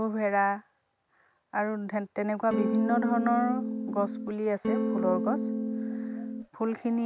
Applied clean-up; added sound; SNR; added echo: none; Electric guitar / Strum; 0 dB; none.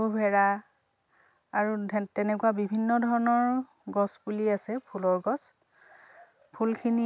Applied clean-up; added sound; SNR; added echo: none; none; none; none.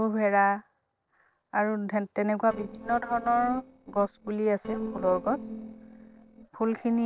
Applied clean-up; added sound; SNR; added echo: neural separator model SepFormer DNS4.